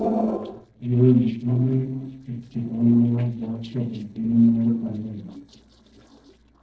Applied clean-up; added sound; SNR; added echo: neural separator model SepFormer DNS4.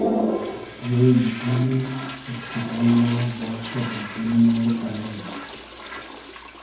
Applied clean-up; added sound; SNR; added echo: none; Toilet flush; 7 dB; reverberation time 0.9 s.